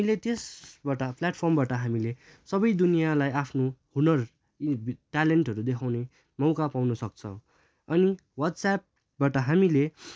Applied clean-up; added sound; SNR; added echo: none; none; none; none.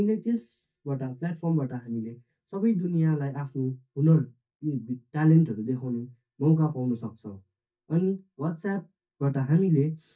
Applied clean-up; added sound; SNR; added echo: neural mask model DeepFilterNet 3.